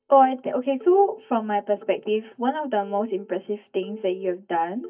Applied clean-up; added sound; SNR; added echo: neural mask model DeepFilterNet 3.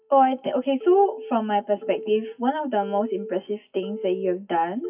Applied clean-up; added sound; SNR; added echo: classical method WPE with log-MMSE.